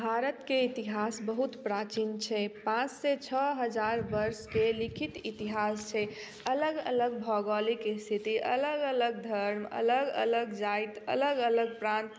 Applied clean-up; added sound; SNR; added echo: none; none; none; none.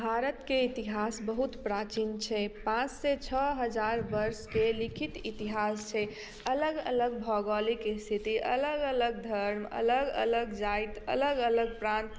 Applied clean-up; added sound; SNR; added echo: none; Bird; 17 dB; none.